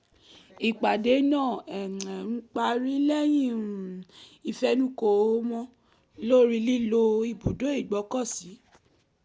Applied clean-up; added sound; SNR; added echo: none; none; none; none.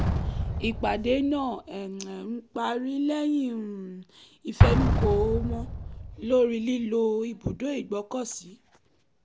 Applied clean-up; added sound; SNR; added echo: none; Explosion; 1 dB; none.